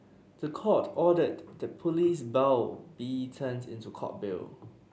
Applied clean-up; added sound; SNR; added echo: none; none; none; none.